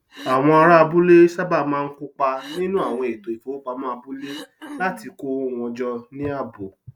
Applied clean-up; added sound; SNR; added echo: none; Cough; 17 dB; none.